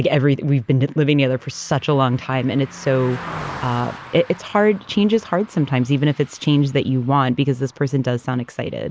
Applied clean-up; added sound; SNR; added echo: none; Car passing by; 19 dB; none.